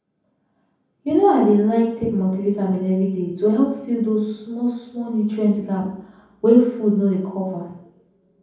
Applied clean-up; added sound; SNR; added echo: none; none; none; reverberation time 0.9 s.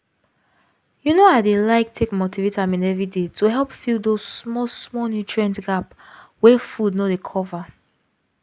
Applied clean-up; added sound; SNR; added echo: none; none; none; none.